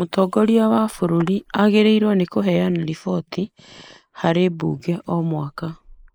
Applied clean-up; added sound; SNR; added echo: neural mask model Resemble Enhance denoiser.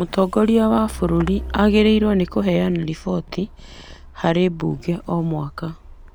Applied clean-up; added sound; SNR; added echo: none; Truck; 15 dB; none.